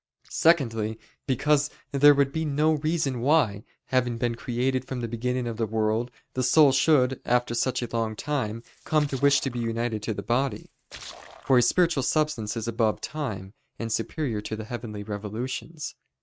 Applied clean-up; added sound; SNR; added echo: neural mask model RNNoise.